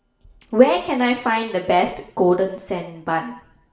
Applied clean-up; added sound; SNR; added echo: none; none; none; reverberation time 0.7 s.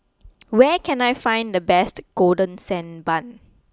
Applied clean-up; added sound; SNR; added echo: none; none; none; none.